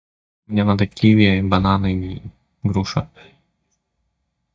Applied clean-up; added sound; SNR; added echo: neural mask model DeepFilterNet 3.